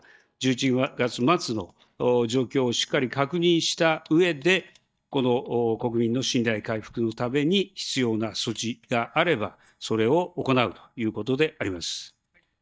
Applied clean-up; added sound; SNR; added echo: neural mask model DeepFilterNet 3.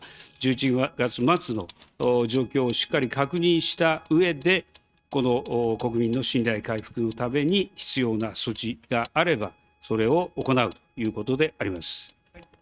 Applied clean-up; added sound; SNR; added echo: neural mask model RNNoise.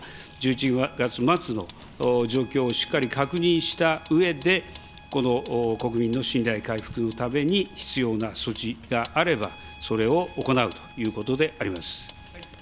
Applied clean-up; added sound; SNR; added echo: none; Bowed string instrument + Vehicle; 18 dB; none.